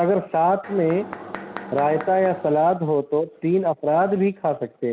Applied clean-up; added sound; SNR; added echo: none; Mechanisms; 13 dB; none.